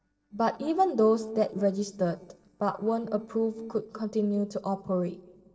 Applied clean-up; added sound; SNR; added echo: neural separator model SepFormer DNS4.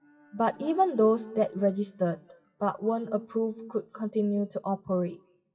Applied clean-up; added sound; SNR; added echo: classical method WPE with log-MMSE.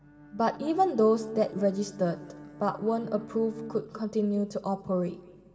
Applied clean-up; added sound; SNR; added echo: none; Bowed string instrument; 20 dB; reverberation time 2.4 s.